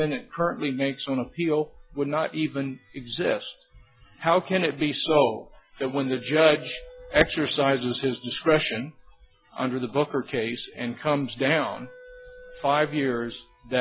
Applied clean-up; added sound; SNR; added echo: classical method log-MMSE.